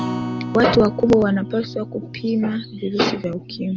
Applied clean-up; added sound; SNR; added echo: none; Acoustic guitar; 10 dB; none.